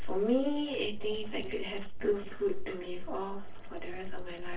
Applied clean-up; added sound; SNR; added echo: neural separator model SepFormer DNS4.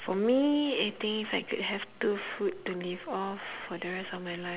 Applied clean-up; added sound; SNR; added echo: none; none; none; none.